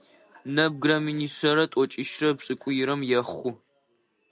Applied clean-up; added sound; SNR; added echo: none; none; none; none.